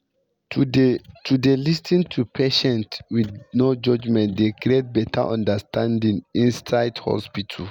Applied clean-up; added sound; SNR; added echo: none; none; none; none.